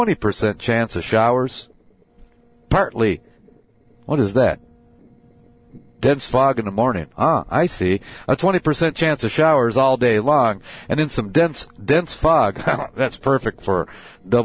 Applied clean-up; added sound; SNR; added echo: neural separator model SepFormer DNS4.